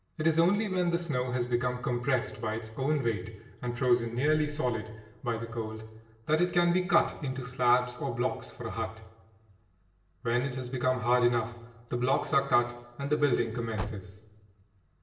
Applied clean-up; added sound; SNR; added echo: neural separator model SepFormer DNS4.